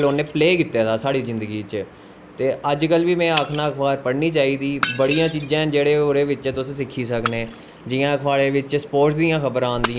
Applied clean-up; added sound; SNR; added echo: none; Shatter; 12 dB; none.